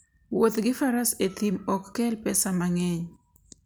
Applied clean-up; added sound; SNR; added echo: none; none; none; none.